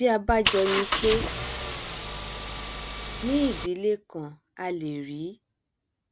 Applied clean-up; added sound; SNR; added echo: none; Engine; 2 dB; none.